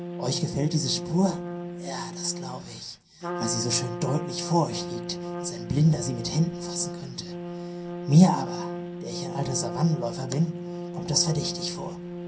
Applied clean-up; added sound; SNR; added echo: none; Trumpet; 7 dB; reverberation time 0.3 s.